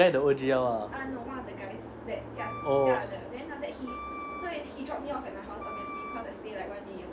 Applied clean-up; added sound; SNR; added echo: none; Wind instrument, woodwind instrument; 11 dB; none.